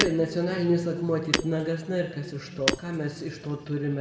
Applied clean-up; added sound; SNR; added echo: none; Shatter; 6 dB; reverberation time 1.8 s.